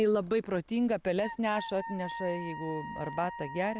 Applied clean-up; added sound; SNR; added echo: none; Wind instrument, woodwind instrument; 12 dB; none.